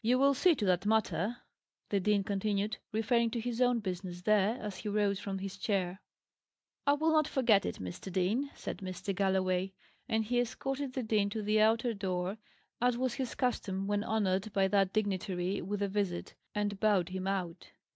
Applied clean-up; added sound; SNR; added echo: none; none; none; none.